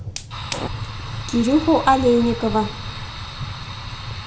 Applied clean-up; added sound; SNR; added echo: none; Fire; 8 dB; reverberation time 0.8 s.